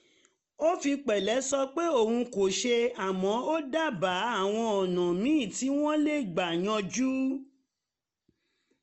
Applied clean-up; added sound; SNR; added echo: none; none; none; none.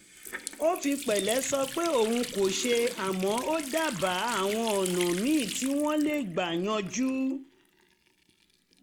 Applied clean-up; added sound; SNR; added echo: none; Water tap, faucet; 11 dB; none.